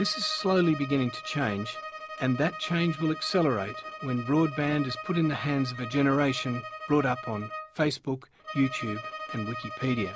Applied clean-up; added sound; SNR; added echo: none; Bowed string instrument; 11 dB; none.